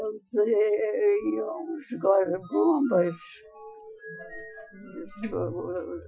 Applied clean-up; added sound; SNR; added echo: classical method Wiener filter.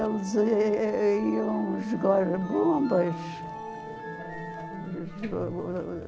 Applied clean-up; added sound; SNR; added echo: none; Musical instrument; 11 dB; none.